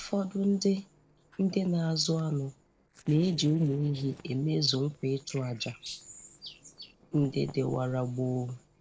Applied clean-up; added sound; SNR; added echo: neural separator model SepFormer DNS4.